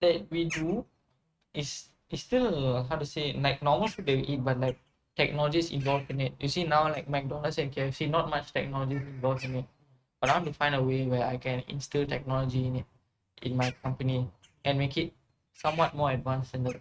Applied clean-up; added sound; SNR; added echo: neural mask model RNNoise.